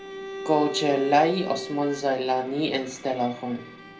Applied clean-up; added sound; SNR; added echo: none; Bowed string instrument; 12 dB; reverberation time 0.3 s.